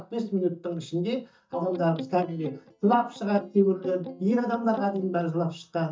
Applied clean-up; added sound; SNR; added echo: neural mask model DeepFilterNet 3.